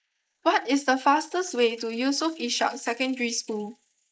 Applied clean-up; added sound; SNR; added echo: neural mask model Resemble Enhance denoiser.